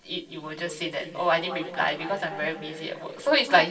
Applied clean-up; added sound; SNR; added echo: none; none; none; reverberation time 2.6 s.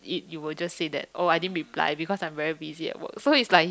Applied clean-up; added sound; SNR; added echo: none; none; none; none.